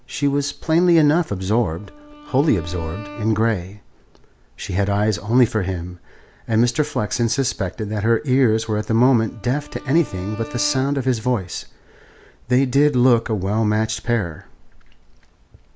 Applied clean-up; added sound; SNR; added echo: none; Bowed string instrument; 20 dB; none.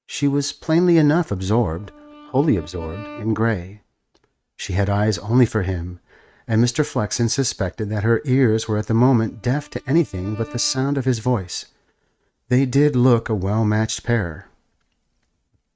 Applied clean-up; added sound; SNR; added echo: neural mask model RNNoise.